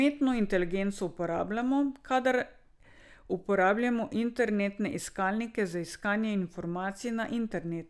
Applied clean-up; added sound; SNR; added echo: none; none; none; none.